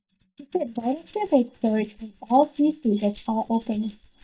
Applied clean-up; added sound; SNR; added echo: neural mask model DeepFilterNet 3.